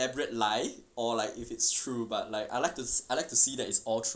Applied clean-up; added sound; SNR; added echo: none; none; none; none.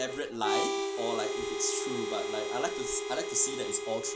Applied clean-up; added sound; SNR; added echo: none; Harmonica; 0 dB; none.